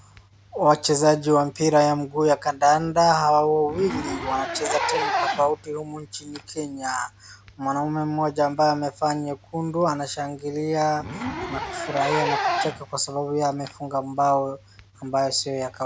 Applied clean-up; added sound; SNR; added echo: none; Zipper (clothing); 9 dB; none.